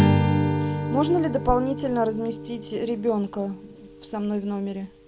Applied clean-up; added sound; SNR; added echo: none; Strum; 0 dB; none.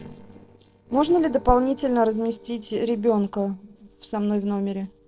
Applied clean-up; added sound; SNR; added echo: neural separator model SepFormer DNS4.